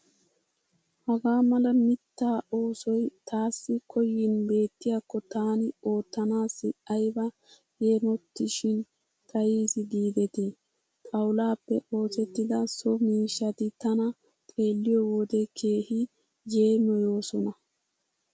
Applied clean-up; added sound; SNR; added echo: none; none; none; none.